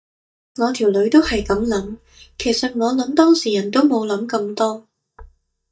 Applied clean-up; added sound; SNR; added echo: neural mask model DeepFilterNet 3.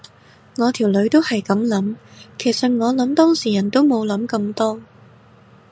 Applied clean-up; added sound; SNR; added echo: none; none; none; none.